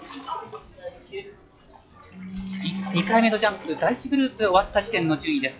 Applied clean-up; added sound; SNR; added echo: classical method log-MMSE.